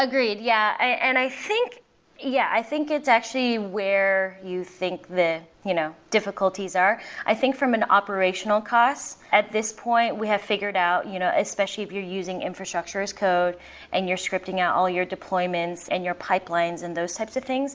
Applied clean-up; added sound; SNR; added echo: none; none; none; none.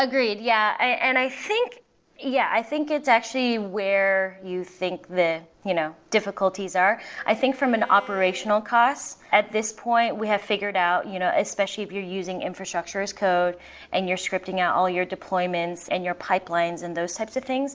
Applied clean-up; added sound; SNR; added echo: neural separator model SepFormer DNS4.